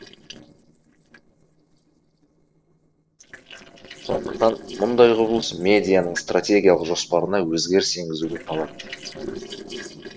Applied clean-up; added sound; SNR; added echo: neural separator model SepFormer DNS4.